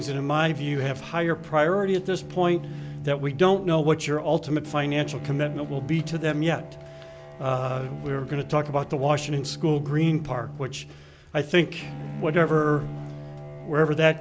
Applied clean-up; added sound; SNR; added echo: none; Bowed string instrument; 13 dB; none.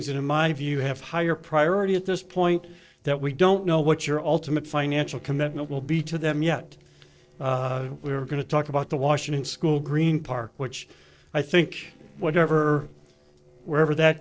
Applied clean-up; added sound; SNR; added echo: neural separator model SepFormer DNS4.